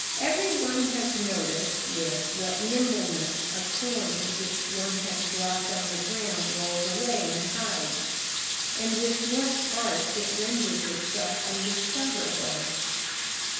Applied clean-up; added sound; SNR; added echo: none; Sink (filling or washing) / Water tap, faucet; -2 dB; reverberation time 1.2 s.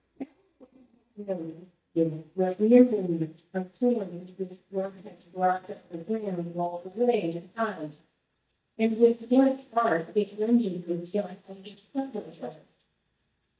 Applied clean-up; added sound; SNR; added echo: neural mask model DeepFilterNet 3.